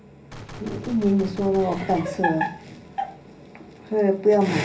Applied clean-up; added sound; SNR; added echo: none; Gunshot, gunfire; 17 dB; reverberation time 0.3 s.